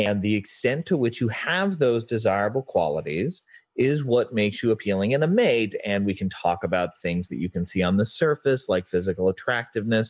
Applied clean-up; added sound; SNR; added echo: neural mask model Resemble Enhance denoiser.